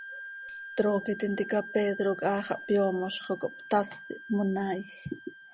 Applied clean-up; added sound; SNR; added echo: none; Wind instrument, woodwind instrument + Tambourine; 14 dB; none.